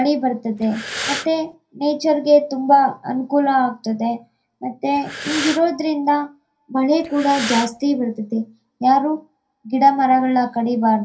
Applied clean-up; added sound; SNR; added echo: none; Breathing; 9 dB; reverberation time 0.3 s.